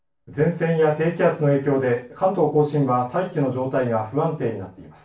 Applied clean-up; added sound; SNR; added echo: none; none; none; reverberation time 0.3 s.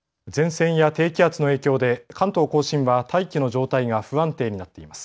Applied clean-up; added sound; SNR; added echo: none; none; none; none.